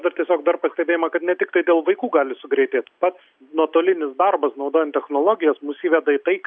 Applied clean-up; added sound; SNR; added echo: none; none; none; none.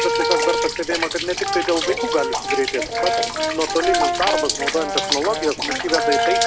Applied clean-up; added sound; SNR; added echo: none; Rain + Brass instrument; -2 dB; none.